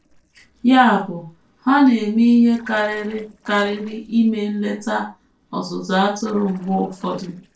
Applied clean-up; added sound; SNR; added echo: neural separator model SepFormer DNS4.